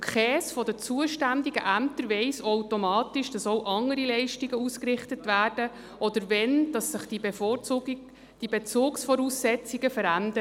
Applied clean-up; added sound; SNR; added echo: none; none; none; none.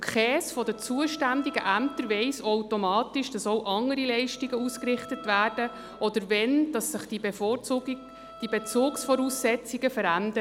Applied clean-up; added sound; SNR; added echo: none; Bowed string instrument; 19 dB; none.